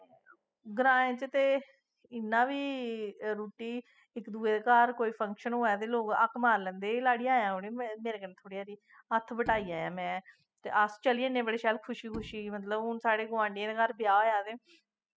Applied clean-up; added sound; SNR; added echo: classical method spectral subtraction.